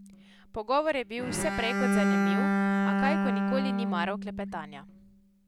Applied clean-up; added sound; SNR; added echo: none; Bowed string instrument; -4 dB; none.